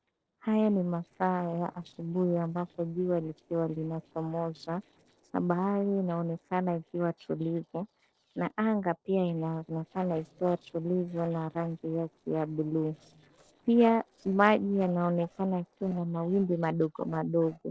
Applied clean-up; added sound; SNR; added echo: neural separator model SepFormer DNS4.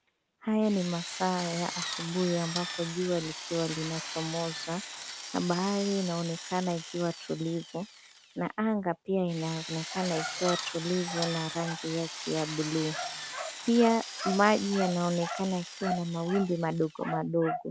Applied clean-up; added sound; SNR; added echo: none; Drill; 10 dB; none.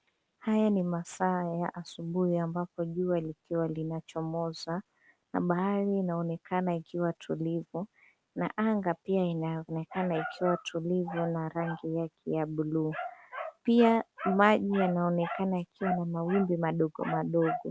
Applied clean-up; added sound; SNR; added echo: none; none; none; none.